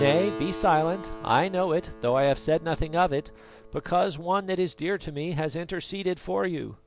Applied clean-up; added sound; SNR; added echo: none; Keyboard (musical); 14 dB; none.